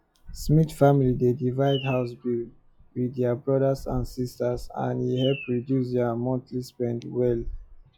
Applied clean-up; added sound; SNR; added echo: classical method log-MMSE.